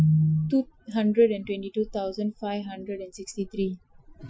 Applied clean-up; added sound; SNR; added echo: classical method Wiener filter.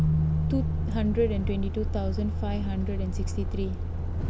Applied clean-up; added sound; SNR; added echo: none; Keyboard (musical) + Truck; -4 dB; none.